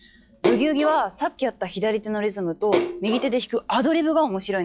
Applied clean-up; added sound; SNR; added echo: classical method log-MMSE.